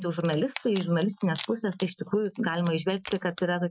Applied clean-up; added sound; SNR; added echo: classical method Wiener filter.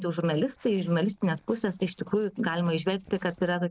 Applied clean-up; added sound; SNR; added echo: neural separator model SepFormer DNS4.